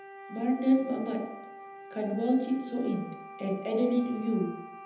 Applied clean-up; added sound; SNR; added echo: none; Wind instrument, woodwind instrument; 15 dB; reverberation time 0.9 s.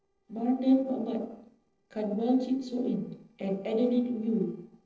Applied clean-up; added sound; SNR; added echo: neural separator model SepFormer DNS4.